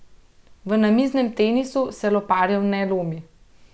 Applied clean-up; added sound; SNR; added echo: none; none; none; none.